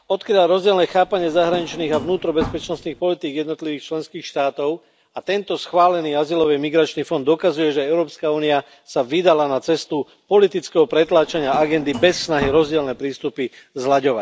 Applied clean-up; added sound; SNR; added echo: none; Drawer open or close; 14 dB; none.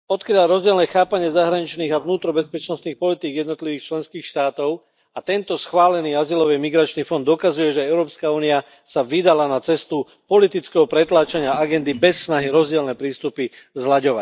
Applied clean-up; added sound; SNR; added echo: neural mask model DeepFilterNet 3.